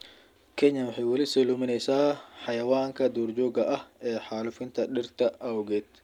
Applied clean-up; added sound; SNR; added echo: none; none; none; none.